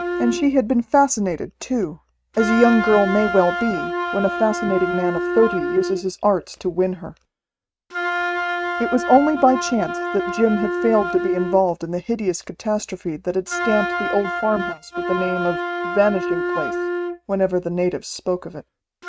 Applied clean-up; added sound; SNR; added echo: neural mask model RNNoise.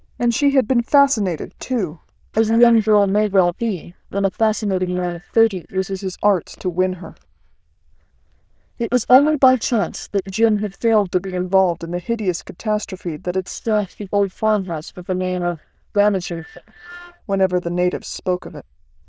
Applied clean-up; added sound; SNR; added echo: neural diffusion model UNIVERSE++.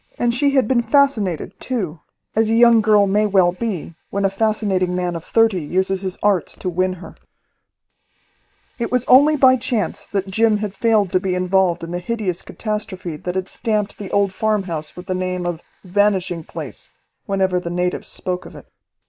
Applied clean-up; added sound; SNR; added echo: neural mask model Resemble Enhance denoiser.